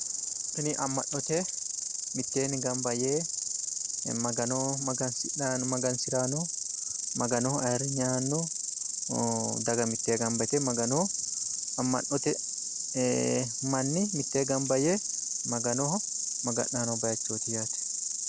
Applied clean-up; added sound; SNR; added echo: none; Insect; 1 dB; none.